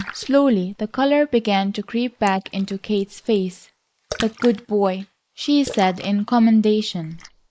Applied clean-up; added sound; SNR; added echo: neural mask model Resemble Enhance denoiser.